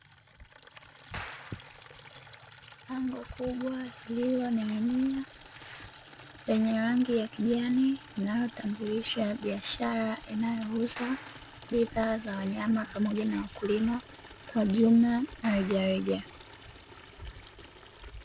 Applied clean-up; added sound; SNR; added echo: none; Water tap, faucet / Liquid + Clapping; 17 dB; none.